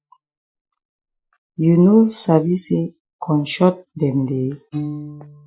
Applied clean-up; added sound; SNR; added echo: classical method Wiener filter.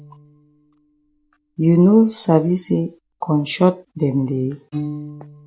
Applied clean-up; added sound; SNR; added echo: none; Piano; 17 dB; none.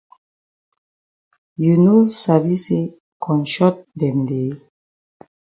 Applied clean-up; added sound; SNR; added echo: none; none; none; none.